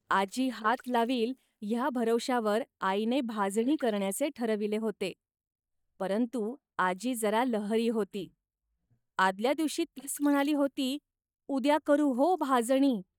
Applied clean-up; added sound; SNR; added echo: neural mask model DeepFilterNet 3.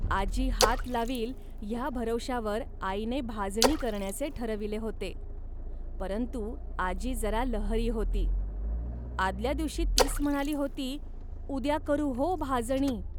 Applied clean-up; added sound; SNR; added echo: none; Accelerating, revving, vroom + Splash, splatter; 0 dB; none.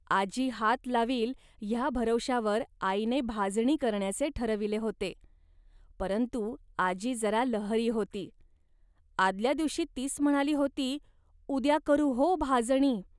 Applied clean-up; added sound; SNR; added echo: none; none; none; none.